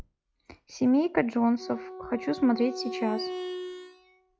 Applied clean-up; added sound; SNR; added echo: classical method log-MMSE.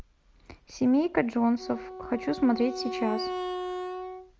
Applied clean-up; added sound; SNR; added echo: none; Wind instrument, woodwind instrument; 8 dB; none.